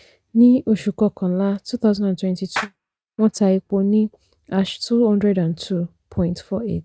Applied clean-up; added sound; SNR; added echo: neural mask model RNNoise.